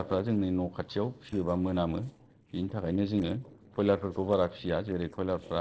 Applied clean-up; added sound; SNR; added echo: neural separator model SepFormer DNS4.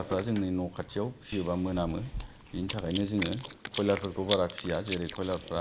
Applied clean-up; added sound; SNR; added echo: neural mask model Resemble Enhance denoiser.